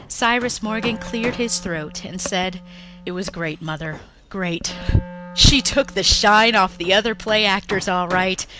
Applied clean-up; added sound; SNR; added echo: none; Hammer + Wind instrument, woodwind instrument; 16 dB; none.